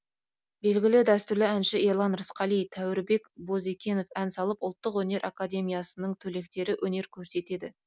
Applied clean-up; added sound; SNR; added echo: none; none; none; none.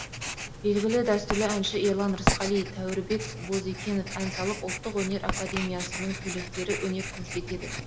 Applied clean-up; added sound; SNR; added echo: none; Writing; 4 dB; reverberation time 0.8 s.